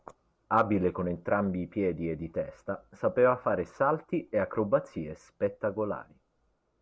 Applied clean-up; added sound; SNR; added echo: none; none; none; none.